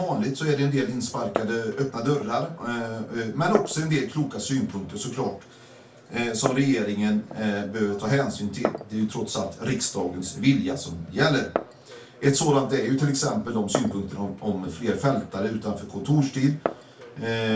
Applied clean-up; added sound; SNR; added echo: none; Glass; 12 dB; reverberation time 0.2 s.